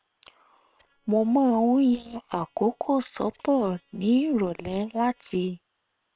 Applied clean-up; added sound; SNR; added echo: neural separator model SepFormer WHAM!.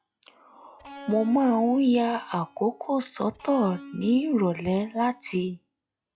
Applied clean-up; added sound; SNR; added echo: classical method log-MMSE.